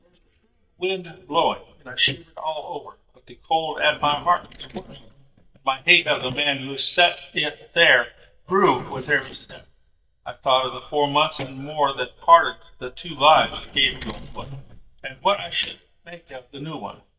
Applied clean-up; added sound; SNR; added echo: neural mask model DeepFilterNet 3.